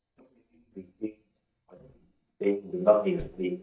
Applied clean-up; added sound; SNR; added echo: neural mask model DeepFilterNet 3.